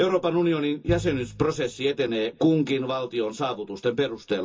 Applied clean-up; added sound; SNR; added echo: none; Piano; 13 dB; reverberation time 0.2 s.